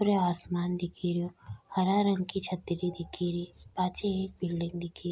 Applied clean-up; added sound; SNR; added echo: none; none; none; none.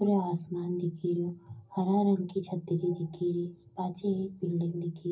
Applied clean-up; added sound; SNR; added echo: none; none; none; reverberation time 0.4 s.